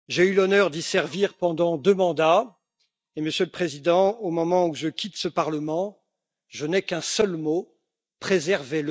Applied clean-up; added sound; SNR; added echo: neural mask model DeepFilterNet 3.